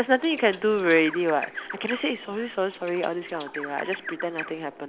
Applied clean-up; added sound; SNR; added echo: none; Bird; 13 dB; none.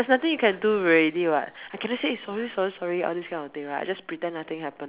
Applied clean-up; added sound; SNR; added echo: none; none; none; none.